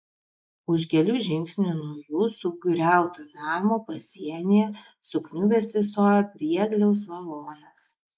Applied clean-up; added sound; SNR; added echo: neural mask model Resemble Enhance denoiser.